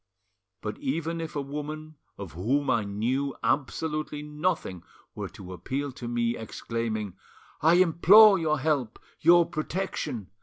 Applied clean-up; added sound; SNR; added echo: none; none; none; none.